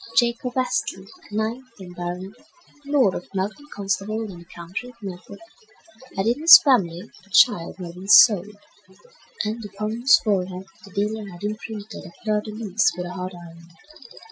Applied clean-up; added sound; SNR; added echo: classical method Wiener filter.